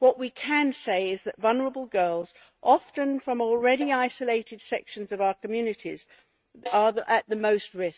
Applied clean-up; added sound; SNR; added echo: neural mask model RNNoise.